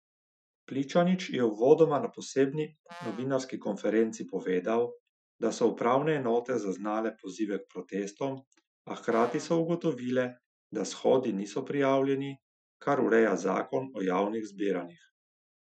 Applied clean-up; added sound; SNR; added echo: classical method Wiener filter.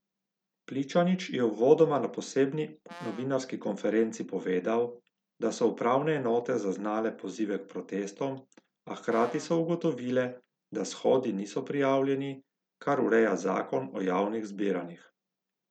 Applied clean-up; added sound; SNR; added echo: none; Brass instrument; 20 dB; none.